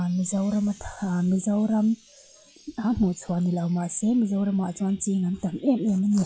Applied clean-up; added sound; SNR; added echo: classical method log-MMSE.